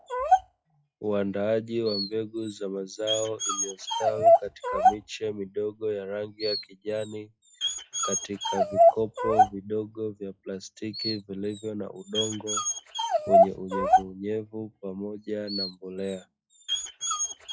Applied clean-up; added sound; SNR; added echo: classical method log-MMSE.